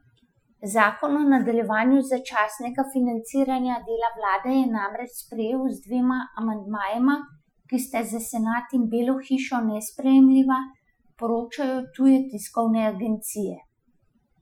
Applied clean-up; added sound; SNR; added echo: classical method Wiener filter.